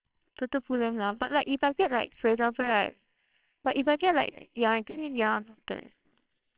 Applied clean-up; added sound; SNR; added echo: neural separator model SepFormer WHAMR!.